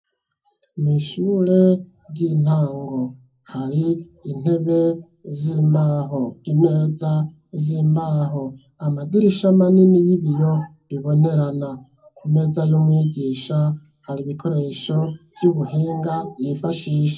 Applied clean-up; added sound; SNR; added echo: none; none; none; reverberation time 0.3 s.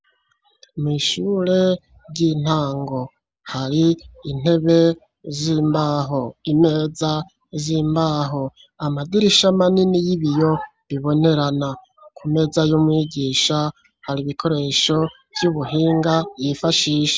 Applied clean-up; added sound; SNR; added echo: none; none; none; none.